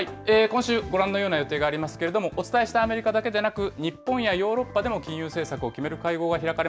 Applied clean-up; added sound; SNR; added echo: none; none; none; none.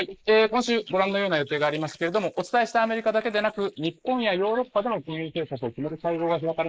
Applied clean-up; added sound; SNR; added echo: neural mask model Resemble Enhance denoiser.